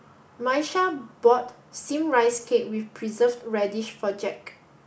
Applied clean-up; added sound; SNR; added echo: none; none; none; none.